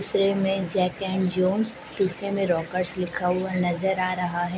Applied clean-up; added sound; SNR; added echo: none; none; none; none.